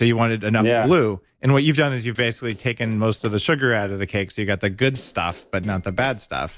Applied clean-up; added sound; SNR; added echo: neural separator model SepFormer DNS4.